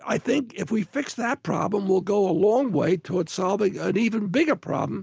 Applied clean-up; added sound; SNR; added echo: none; none; none; none.